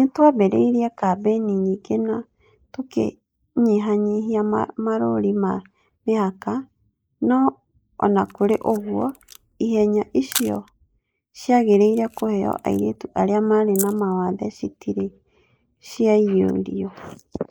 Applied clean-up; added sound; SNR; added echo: neural mask model Resemble Enhance denoiser.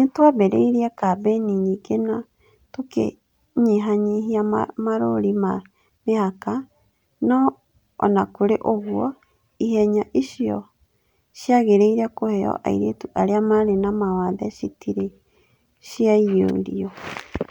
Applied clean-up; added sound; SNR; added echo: none; none; none; none.